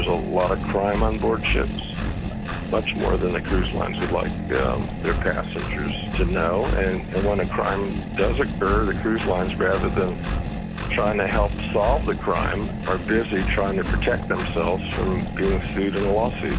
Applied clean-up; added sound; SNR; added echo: none; Engine; 1 dB; none.